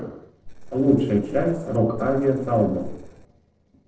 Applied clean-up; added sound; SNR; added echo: neural separator model SepFormer DNS4.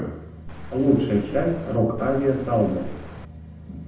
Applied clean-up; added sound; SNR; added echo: none; Cricket; 6 dB; reverberation time 0.8 s.